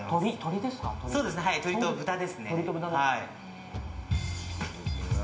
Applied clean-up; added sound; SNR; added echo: none; Bass drum / Thump, thud; 12 dB; reverberation time 0.8 s.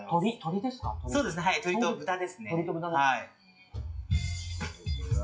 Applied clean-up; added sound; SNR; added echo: classical method WPE with log-MMSE.